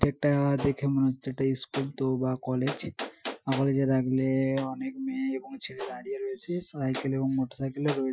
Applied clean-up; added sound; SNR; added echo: classical method Wiener filter.